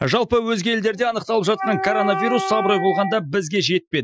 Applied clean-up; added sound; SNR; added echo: classical method Wiener filter.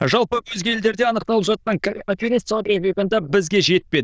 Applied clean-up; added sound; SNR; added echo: neural diffusion model UNIVERSE++.